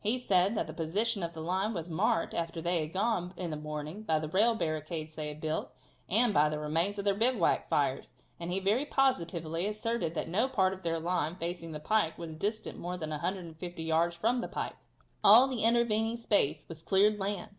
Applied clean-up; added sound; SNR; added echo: none; none; none; none.